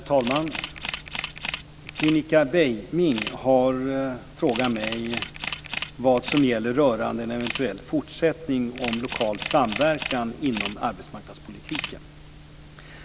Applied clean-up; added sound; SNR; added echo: none; Camera; 9 dB; none.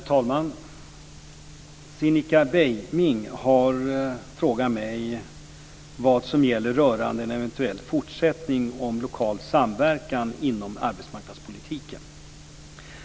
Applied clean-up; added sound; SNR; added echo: none; none; none; none.